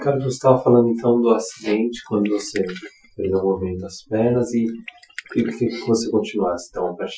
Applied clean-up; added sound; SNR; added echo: classical method Wiener filter.